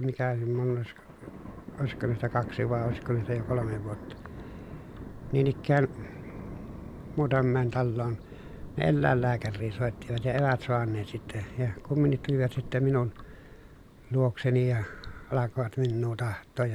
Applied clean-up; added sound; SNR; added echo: none; Thunder; 14 dB; none.